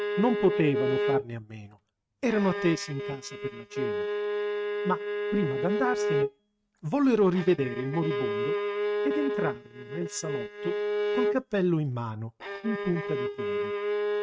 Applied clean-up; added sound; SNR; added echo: neural mask model RNNoise.